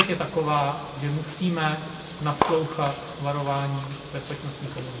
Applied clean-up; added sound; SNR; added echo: none; Bathtub (filling or washing) / Water; 3 dB; reverberation time 1.4 s.